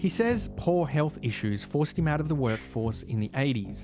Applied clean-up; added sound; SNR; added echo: none; none; none; none.